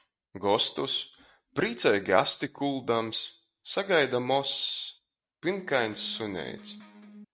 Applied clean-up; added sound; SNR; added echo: neural mask model RNNoise.